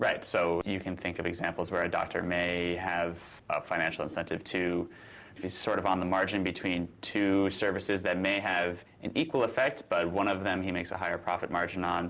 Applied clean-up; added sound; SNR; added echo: none; none; none; none.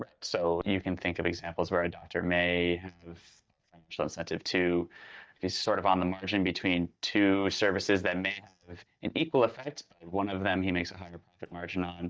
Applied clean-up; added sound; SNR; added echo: neural mask model DeepFilterNet 3.